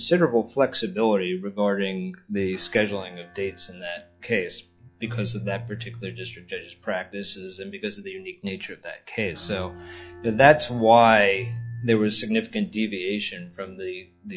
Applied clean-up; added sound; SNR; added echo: classical method log-MMSE.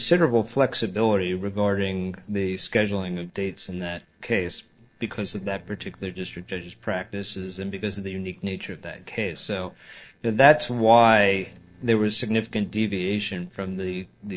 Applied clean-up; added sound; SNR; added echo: neural separator model SepFormer DNS4.